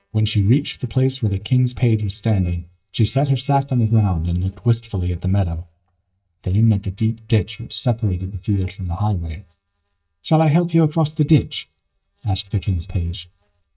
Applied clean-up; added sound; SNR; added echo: neural mask model DeepFilterNet 3.